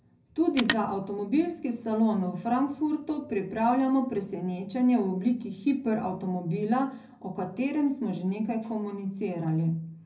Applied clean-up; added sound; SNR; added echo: none; Telephone; 11 dB; reverberation time 0.4 s.